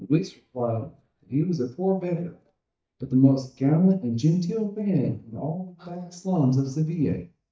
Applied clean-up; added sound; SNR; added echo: neural mask model DeepFilterNet 3.